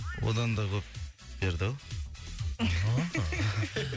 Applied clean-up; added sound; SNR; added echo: none; none; none; none.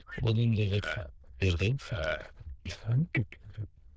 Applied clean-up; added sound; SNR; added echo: neural diffusion model UNIVERSE++.